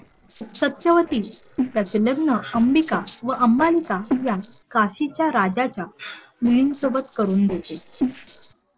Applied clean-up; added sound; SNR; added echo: neural separator model SepFormer DNS4.